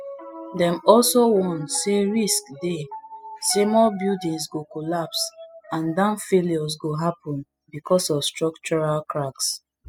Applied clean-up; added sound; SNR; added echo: classical method spectral subtraction.